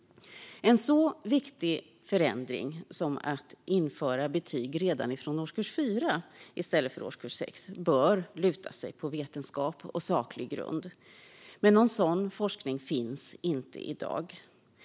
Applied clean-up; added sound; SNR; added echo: none; none; none; none.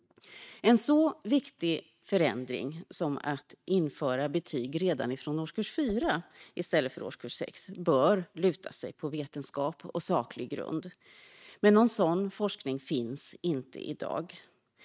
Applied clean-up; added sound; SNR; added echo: neural mask model RNNoise.